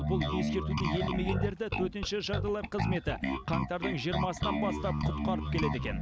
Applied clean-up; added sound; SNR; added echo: none; Bass guitar; -2 dB; none.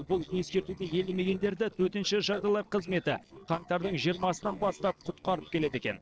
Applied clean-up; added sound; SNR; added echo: neural separator model SepFormer DNS4.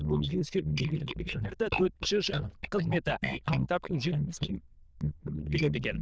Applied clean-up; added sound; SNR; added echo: neural diffusion model UNIVERSE++.